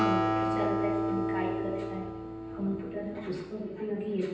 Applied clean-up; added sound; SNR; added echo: none; Acoustic guitar; -2 dB; reverberation time 0.9 s.